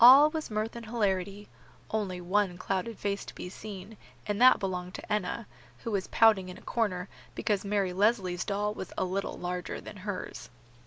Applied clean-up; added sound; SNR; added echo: none; none; none; none.